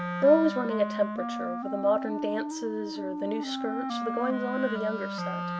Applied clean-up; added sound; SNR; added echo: none; Wind instrument, woodwind instrument; 4 dB; none.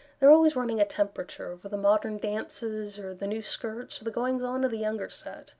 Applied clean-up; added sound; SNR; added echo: none; none; none; none.